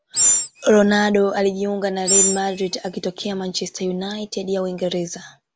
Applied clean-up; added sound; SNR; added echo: none; Animal; 0 dB; none.